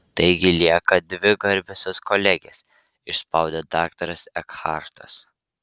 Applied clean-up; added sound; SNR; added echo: none; none; none; none.